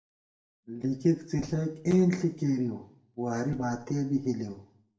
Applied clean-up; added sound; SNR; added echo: none; none; none; reverberation time 0.4 s.